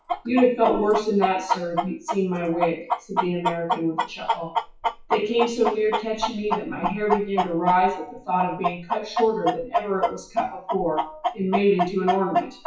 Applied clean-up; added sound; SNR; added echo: classical method WPE with log-MMSE.